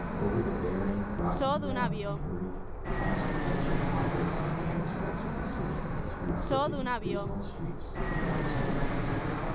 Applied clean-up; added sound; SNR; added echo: none; Fixed-wing aircraft, airplane; -3 dB; reverberation time 0.7 s.